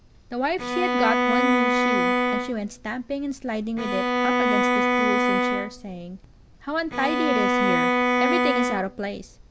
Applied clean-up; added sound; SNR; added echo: none; Bowed string instrument; -5 dB; none.